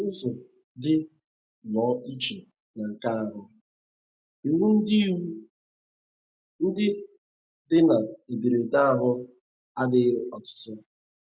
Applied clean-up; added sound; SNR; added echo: none; none; none; none.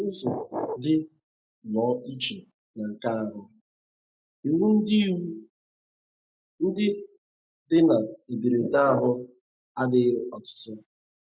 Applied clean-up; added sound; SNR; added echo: neural mask model Resemble Enhance denoiser.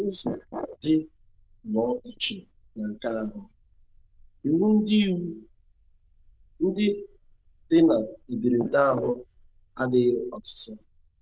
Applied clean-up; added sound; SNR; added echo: neural diffusion model UNIVERSE++.